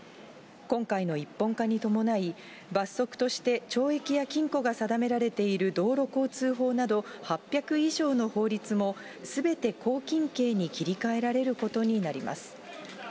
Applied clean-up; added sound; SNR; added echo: none; none; none; none.